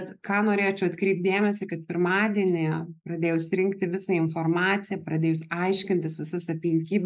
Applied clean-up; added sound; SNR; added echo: neural mask model Resemble Enhance denoiser.